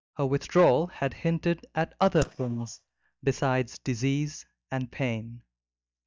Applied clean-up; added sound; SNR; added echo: neural mask model DeepFilterNet 3.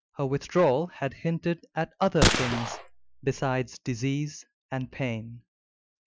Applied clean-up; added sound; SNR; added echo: classical method Wiener filter.